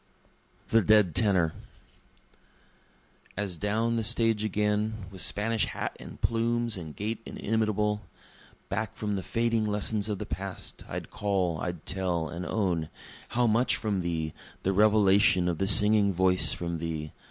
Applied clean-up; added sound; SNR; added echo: none; none; none; none.